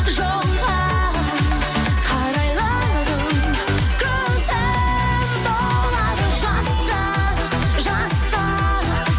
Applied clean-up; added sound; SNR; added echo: none; none; none; none.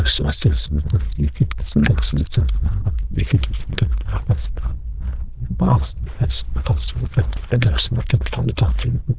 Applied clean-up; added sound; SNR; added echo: neural diffusion model UNIVERSE++.